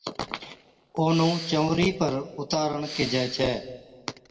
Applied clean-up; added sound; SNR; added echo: none; Respiratory sounds; 13 dB; reverberation time 1.0 s.